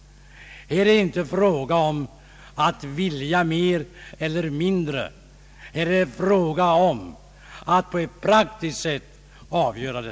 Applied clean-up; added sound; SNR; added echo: none; none; none; none.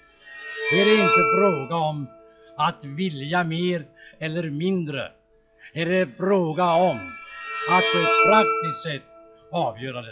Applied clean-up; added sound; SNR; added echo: classical method log-MMSE.